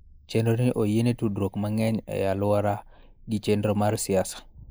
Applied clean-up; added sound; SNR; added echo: neural mask model Resemble Enhance denoiser.